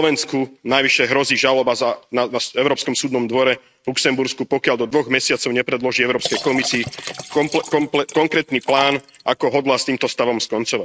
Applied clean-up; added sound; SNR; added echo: neural mask model RNNoise.